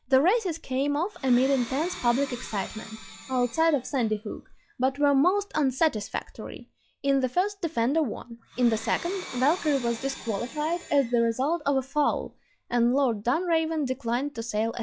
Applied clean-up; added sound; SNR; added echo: classical method log-MMSE.